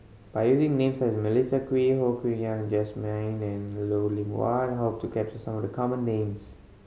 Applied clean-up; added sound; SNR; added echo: none; none; none; none.